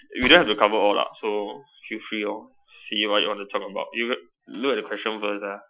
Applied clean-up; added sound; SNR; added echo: classical method Wiener filter.